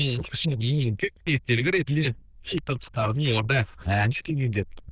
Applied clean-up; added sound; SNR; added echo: neural diffusion model UNIVERSE++.